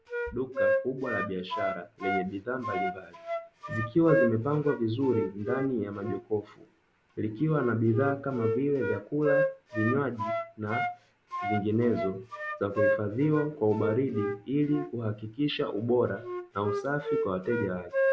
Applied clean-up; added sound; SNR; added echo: none; Wind instrument, woodwind instrument; 3 dB; none.